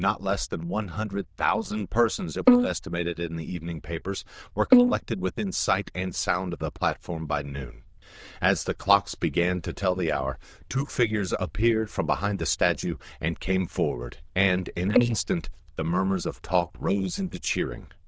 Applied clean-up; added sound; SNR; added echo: neural diffusion model UNIVERSE++.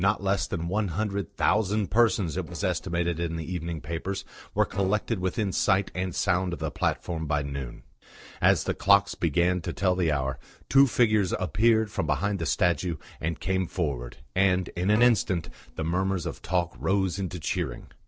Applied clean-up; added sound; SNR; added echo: neural separator model SepFormer DNS4.